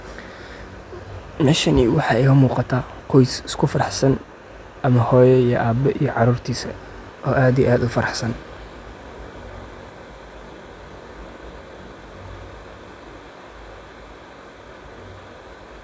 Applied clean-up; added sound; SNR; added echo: none; none; none; none.